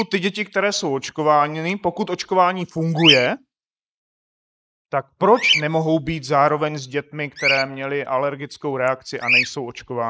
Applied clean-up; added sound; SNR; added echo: neural mask model Resemble Enhance denoiser.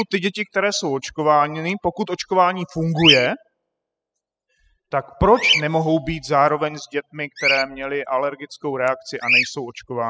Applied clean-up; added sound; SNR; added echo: classical method spectral subtraction.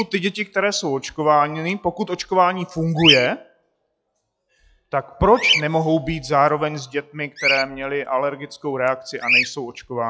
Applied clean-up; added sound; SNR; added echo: classical method log-MMSE.